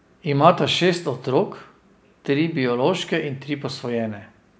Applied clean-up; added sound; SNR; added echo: none; none; none; none.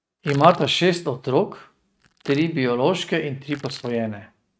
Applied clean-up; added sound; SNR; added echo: neural mask model RNNoise.